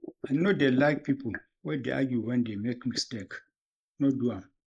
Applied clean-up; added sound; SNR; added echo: neural mask model Resemble Enhance denoiser.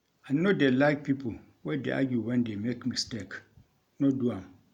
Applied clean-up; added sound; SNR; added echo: none; none; none; none.